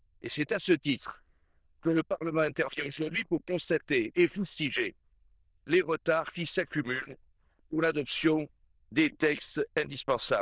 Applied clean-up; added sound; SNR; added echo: neural diffusion model UNIVERSE++.